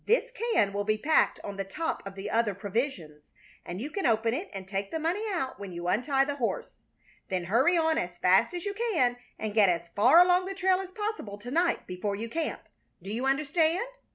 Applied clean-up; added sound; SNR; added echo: none; none; none; none.